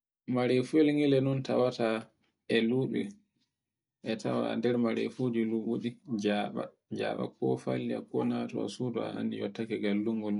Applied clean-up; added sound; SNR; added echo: none; none; none; none.